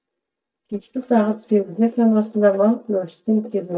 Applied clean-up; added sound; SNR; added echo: neural mask model DeepFilterNet 3.